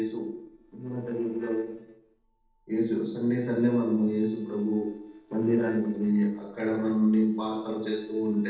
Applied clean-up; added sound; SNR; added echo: neural separator model SepFormer DNS4.